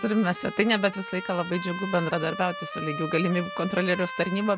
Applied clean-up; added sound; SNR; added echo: none; Trumpet; 10 dB; none.